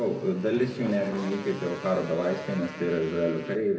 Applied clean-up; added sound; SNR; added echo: none; Motorcycle; 14 dB; reverberation time 1.7 s.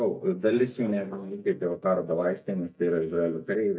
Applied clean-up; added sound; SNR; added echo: neural mask model DeepFilterNet 3.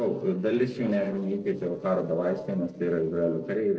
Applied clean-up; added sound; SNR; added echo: neural separator model SepFormer DNS4.